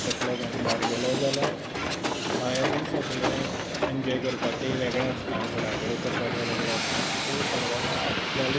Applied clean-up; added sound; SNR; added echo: none; Hiss; -2 dB; none.